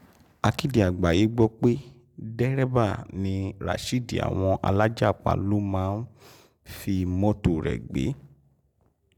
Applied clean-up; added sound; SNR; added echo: none; none; none; none.